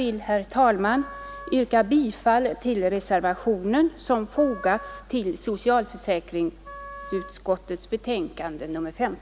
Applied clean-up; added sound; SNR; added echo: none; Wind instrument, woodwind instrument; 18 dB; none.